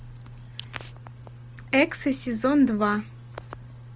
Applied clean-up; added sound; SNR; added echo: none; none; none; none.